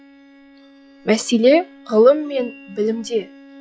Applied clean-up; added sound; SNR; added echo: classical method log-MMSE.